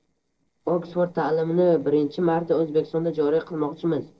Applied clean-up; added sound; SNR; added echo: neural separator model SepFormer DNS4.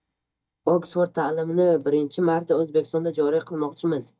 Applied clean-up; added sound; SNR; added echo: neural mask model DeepFilterNet 3.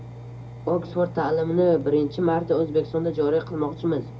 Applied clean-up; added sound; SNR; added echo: none; Engine; 14 dB; reverberation time 0.2 s.